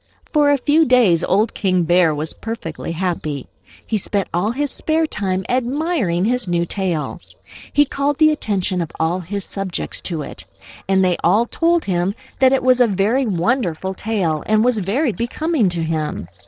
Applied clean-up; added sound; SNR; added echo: neural separator model SepFormer DNS4.